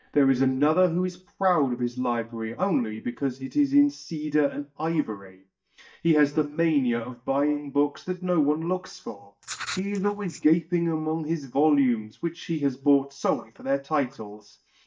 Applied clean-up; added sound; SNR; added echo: neural mask model DeepFilterNet 3.